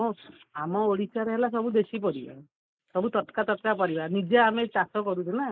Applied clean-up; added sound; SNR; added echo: neural mask model Resemble Enhance denoiser.